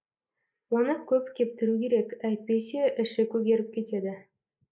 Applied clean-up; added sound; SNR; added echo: neural mask model Resemble Enhance denoiser.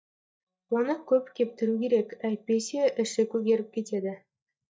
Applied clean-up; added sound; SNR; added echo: neural mask model DeepFilterNet 3.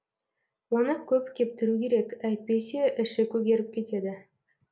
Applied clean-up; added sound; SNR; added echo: none; none; none; none.